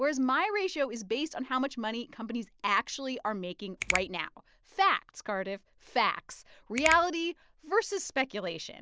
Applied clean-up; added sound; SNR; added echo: none; Finger snapping; 6 dB; none.